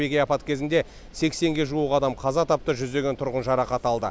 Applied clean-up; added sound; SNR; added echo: none; none; none; none.